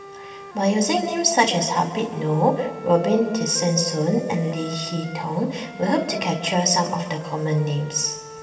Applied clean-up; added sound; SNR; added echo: none; Wind instrument, woodwind instrument; 17 dB; reverberation time 2.6 s.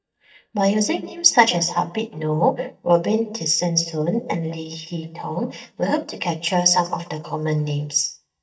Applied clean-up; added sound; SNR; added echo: neural mask model DeepFilterNet 3.